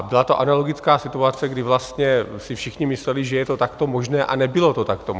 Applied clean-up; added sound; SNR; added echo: none; none; none; none.